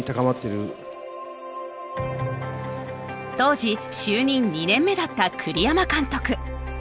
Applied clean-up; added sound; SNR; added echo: none; Tabla; 18 dB; none.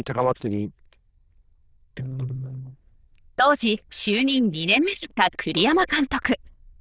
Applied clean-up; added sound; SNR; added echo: neural diffusion model UNIVERSE++.